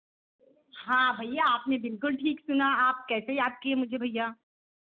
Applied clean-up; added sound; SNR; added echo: none; none; none; none.